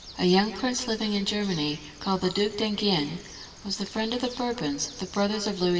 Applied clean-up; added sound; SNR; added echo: none; Bird; 18 dB; reverberation time 1.4 s.